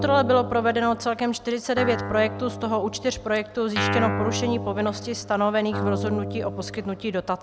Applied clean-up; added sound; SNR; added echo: none; Guitar; 6 dB; none.